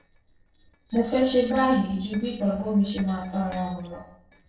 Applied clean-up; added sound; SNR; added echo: neural separator model SepFormer DNS4.